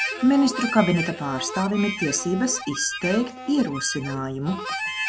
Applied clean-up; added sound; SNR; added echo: none; Harmonica; 7 dB; none.